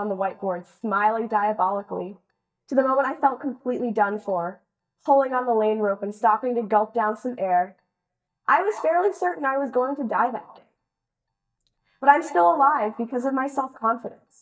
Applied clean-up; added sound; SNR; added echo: neural mask model DeepFilterNet 3.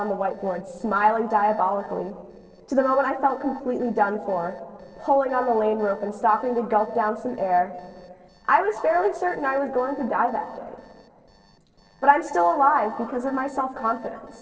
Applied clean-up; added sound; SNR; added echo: neural separator model SepFormer DNS4.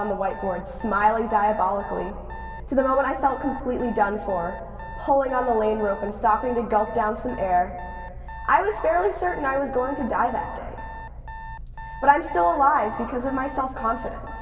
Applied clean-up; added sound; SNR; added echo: none; Alarm; 16 dB; reverberation time 2.2 s.